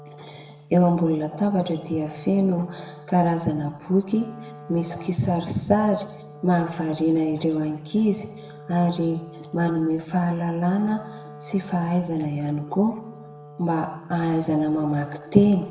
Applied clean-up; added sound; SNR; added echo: none; Wind instrument, woodwind instrument; 20 dB; reverberation time 0.9 s.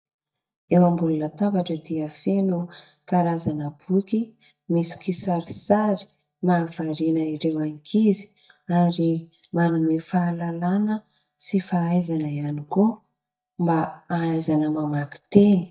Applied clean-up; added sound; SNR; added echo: neural mask model DeepFilterNet 3.